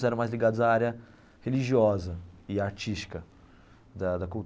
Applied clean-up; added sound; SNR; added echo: none; none; none; none.